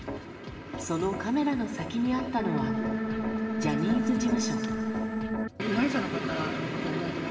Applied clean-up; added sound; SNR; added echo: none; Organ; 0 dB; reverberation time 1.8 s.